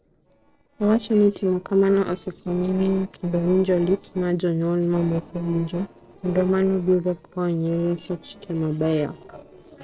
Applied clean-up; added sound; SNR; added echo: neural separator model SepFormer DNS4.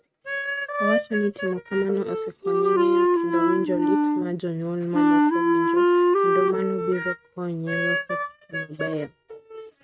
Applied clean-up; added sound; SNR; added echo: neural mask model RNNoise.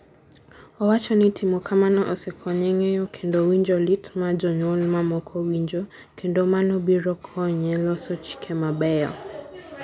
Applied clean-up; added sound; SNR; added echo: none; none; none; none.